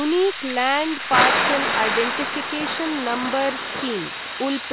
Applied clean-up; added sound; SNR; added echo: none; Thunder / Rain; 1 dB; none.